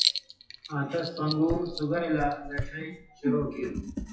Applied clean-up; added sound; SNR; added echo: classical method WPE with log-MMSE.